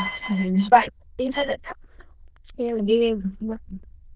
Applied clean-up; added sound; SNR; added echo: neural diffusion model UNIVERSE++.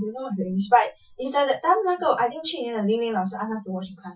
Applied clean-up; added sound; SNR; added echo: classical method Wiener filter.